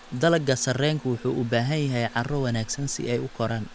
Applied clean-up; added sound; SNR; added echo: none; Trickle, dribble / Bathtub (filling or washing) / Water tap, faucet; 17 dB; none.